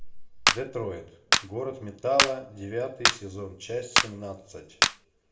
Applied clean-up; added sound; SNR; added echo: none; Clapping; -5 dB; reverberation time 0.5 s.